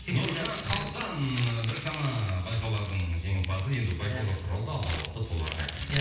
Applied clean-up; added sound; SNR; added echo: none; Crumpling, crinkling; 11 dB; reverberation time 0.9 s.